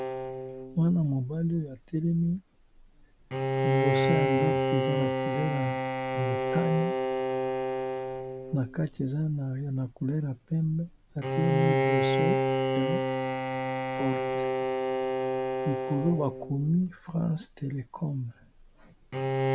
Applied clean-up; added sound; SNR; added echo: none; Bowed string instrument; -1 dB; none.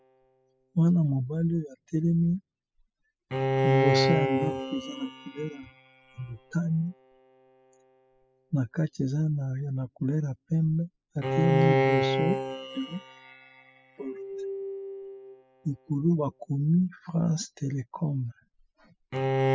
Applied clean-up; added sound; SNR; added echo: classical method spectral subtraction.